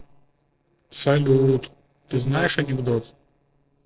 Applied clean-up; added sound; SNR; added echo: neural separator model SepFormer DNS4.